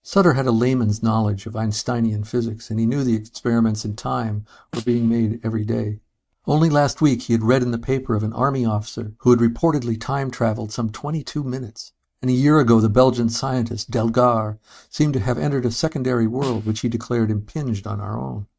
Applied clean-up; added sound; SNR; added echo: neural mask model RNNoise.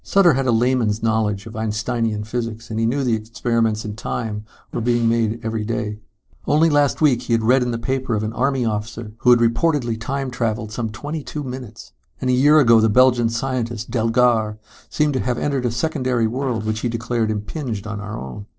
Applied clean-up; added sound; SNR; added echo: neural separator model SepFormer DNS4.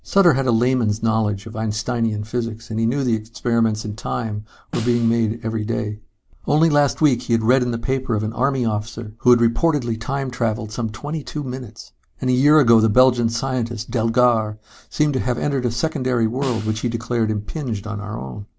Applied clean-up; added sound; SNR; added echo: none; Snare drum; 18 dB; none.